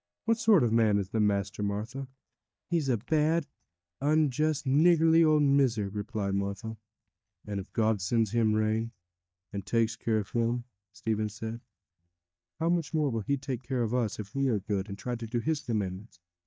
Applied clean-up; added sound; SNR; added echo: neural mask model DeepFilterNet 3.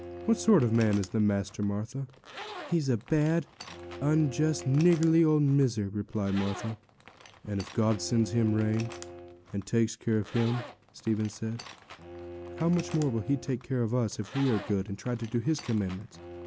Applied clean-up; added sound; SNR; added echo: none; Bowed string instrument + Zipper (clothing); 15 dB; none.